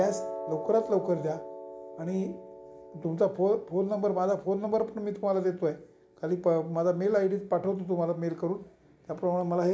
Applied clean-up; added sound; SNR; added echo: none; Piano; 15 dB; none.